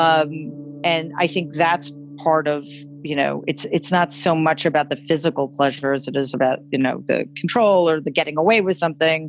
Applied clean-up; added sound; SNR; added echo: none; Gong; 19 dB; none.